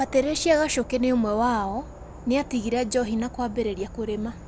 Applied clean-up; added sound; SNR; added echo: none; Insect / Frog; 15 dB; none.